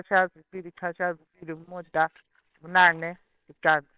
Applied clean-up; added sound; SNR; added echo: neural separator model SepFormer WHAMR!.